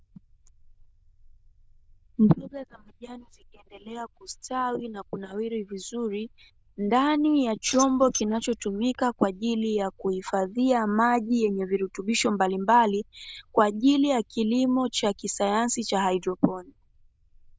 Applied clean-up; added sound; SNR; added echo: neural diffusion model UNIVERSE++.